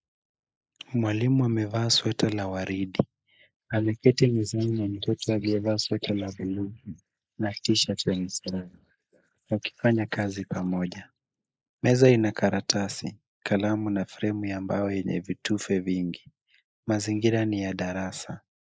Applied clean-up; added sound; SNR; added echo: neural mask model Resemble Enhance denoiser.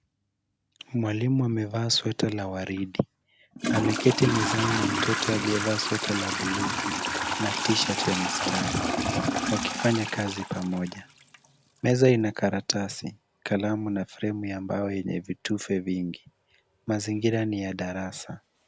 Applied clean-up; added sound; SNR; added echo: none; Trickle, dribble / Toilet flush; 5 dB; none.